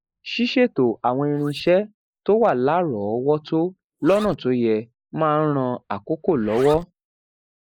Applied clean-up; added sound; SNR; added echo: neural mask model Resemble Enhance denoiser.